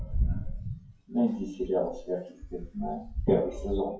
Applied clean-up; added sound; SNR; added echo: classical method WPE with log-MMSE.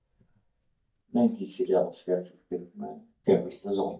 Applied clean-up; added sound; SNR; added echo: neural mask model DeepFilterNet 3.